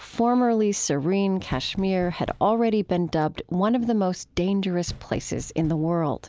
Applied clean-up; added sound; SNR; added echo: none; Knock; 18 dB; none.